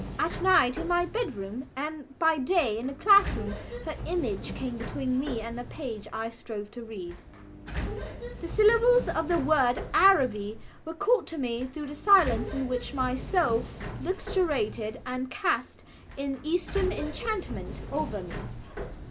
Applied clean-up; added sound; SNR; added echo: none; Sliding door; 10 dB; none.